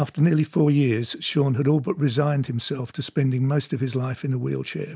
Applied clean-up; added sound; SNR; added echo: none; none; none; none.